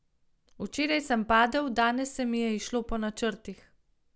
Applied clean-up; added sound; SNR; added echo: none; none; none; none.